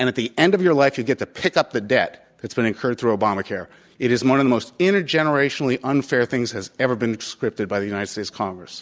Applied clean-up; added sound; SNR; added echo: none; none; none; none.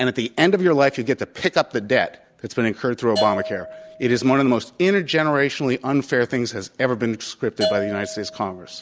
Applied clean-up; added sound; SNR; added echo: none; Bell / Percussion; 12 dB; none.